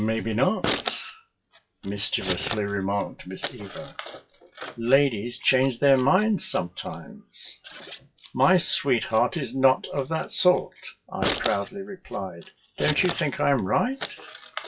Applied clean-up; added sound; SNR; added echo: classical method WPE with log-MMSE.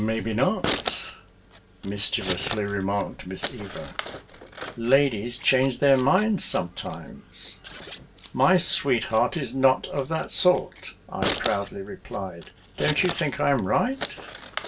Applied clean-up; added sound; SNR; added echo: none; Scissors; 8 dB; reverberation time 0.2 s.